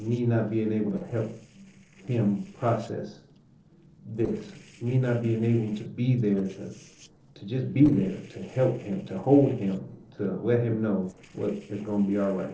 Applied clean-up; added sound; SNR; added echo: neural separator model SepFormer DNS4.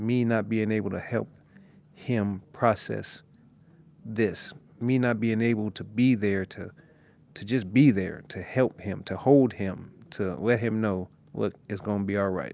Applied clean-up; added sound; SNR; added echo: none; none; none; none.